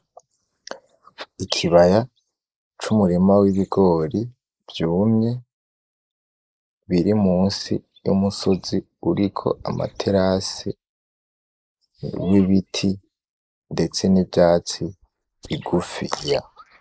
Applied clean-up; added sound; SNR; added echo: neural mask model Resemble Enhance denoiser.